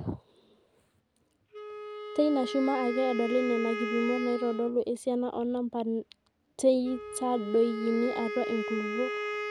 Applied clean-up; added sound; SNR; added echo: none; Wind instrument, woodwind instrument; 7 dB; none.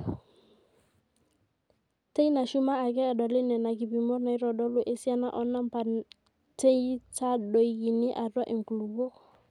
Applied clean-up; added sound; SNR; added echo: none; none; none; none.